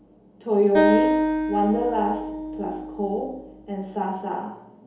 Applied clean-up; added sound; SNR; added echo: none; Acoustic guitar; 1 dB; reverberation time 2.2 s.